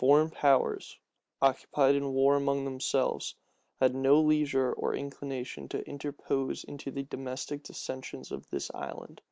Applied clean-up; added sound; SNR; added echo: none; none; none; none.